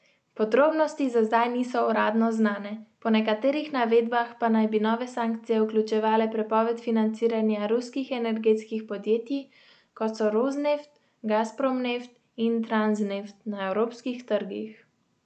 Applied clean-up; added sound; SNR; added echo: none; none; none; none.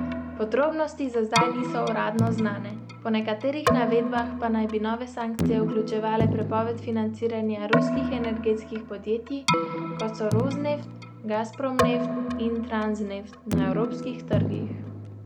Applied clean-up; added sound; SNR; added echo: none; Keyboard (musical); 1 dB; none.